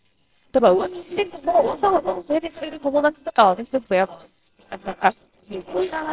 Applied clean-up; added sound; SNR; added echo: neural separator model SepFormer WHAMR!.